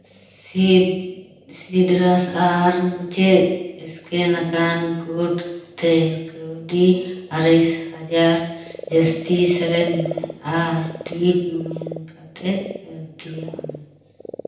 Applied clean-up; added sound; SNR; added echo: none; Frog; 18 dB; reverberation time 0.9 s.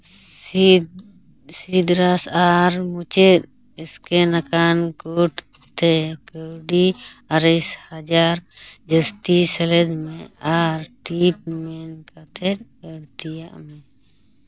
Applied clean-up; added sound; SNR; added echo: none; none; none; none.